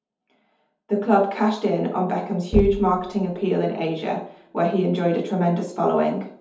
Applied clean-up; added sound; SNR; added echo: none; Knock / Wood; 10 dB; reverberation time 0.6 s.